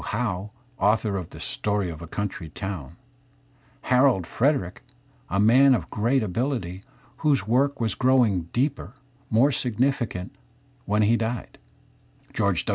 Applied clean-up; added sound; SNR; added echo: none; none; none; none.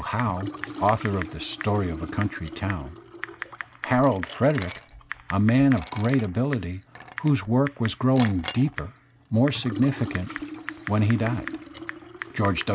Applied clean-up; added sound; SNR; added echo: none; Typing + Liquid; 12 dB; none.